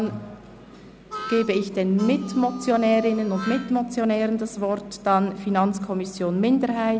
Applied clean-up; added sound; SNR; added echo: none; Harmonica; 14 dB; none.